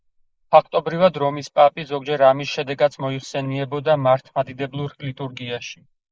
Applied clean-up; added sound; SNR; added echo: neural mask model Resemble Enhance denoiser.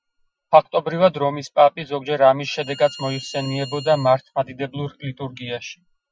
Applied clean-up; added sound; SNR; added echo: classical method Wiener filter.